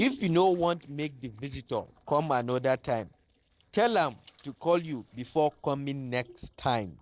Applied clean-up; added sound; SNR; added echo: neural separator model SepFormer DNS4.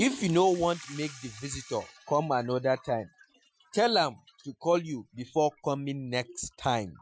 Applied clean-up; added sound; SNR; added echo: classical method Wiener filter.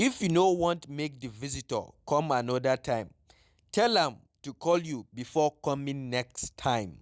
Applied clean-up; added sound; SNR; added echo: none; none; none; none.